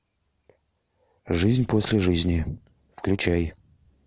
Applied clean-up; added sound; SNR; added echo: none; none; none; none.